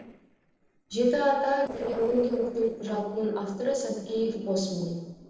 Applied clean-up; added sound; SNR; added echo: neural separator model SepFormer DNS4.